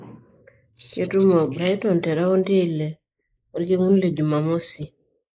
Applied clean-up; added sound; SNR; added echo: neural mask model Resemble Enhance denoiser.